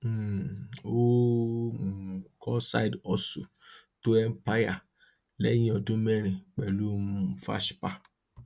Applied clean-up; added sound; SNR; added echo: none; none; none; none.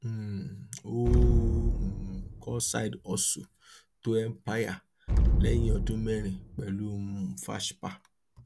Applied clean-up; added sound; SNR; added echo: none; Explosion; -2 dB; none.